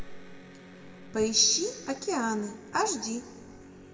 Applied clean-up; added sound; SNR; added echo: none; Electric guitar; 18 dB; reverberation time 1.1 s.